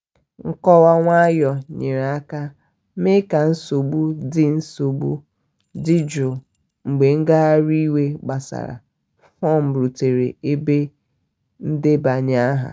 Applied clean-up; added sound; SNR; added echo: neural mask model RNNoise.